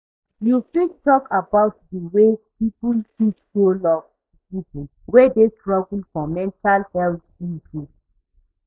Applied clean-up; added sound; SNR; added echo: neural mask model DeepFilterNet 3.